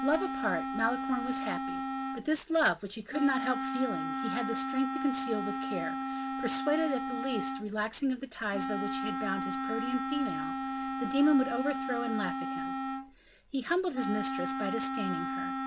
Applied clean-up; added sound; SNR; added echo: none; Wind instrument, woodwind instrument; 2 dB; none.